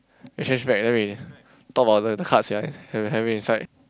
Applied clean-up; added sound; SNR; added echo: none; none; none; none.